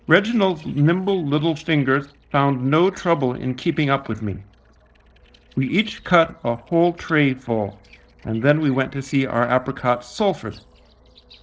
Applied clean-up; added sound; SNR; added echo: neural separator model SepFormer DNS4.